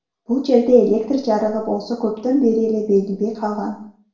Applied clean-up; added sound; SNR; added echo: none; none; none; reverberation time 0.5 s.